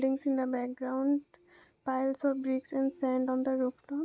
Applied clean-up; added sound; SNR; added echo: none; none; none; none.